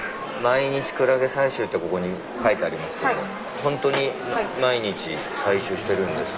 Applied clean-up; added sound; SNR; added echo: none; Insect; 15 dB; none.